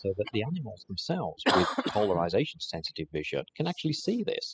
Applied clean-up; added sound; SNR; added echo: classical method spectral subtraction.